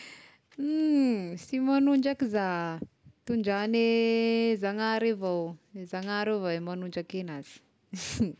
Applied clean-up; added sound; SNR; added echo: none; none; none; none.